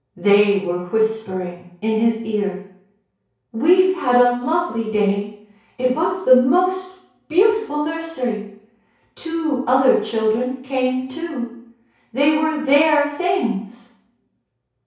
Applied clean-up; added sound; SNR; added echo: none; none; none; reverberation time 0.6 s.